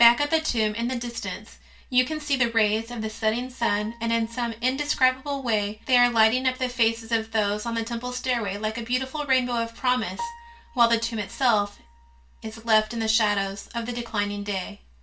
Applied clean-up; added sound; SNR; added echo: none; Piano; 17 dB; reverberation time 0.2 s.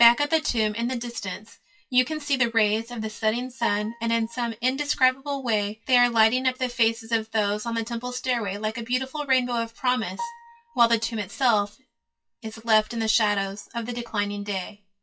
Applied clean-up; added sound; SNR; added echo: classical method WPE with log-MMSE.